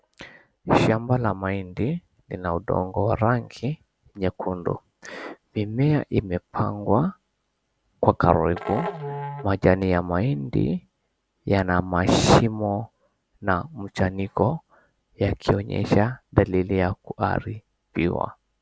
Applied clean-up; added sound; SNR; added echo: none; Musical instrument; 11 dB; none.